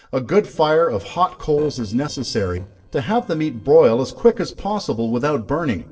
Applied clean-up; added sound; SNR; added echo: neural separator model SepFormer DNS4.